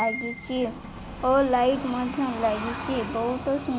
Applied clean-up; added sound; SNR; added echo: none; none; none; none.